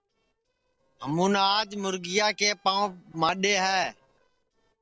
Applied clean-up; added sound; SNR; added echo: neural separator model SepFormer DNS4.